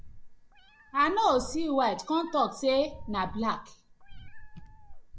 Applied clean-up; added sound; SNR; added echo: none; Meow; 13 dB; none.